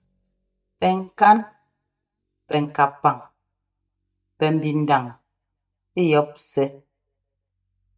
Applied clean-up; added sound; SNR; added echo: neural mask model DeepFilterNet 3.